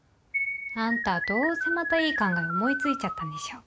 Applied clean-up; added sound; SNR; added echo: none; Keyboard (musical); 1 dB; none.